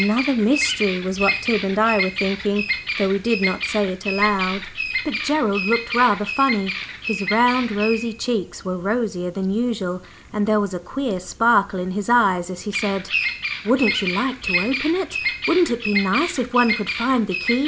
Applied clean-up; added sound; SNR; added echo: none; Bird vocalization, bird call, bird song; 6 dB; none.